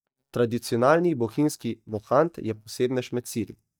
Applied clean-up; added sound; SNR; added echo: neural mask model DeepFilterNet 3.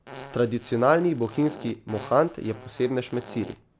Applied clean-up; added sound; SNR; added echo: none; Fart; 18 dB; none.